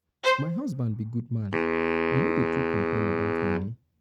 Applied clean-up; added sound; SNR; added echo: neural mask model RNNoise.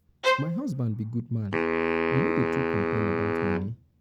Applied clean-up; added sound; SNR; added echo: none; Wind instrument, woodwind instrument + Bowed string instrument; -3 dB; none.